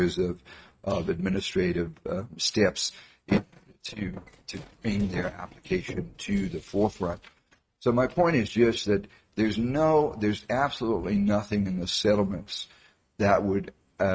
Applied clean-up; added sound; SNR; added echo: neural mask model RNNoise.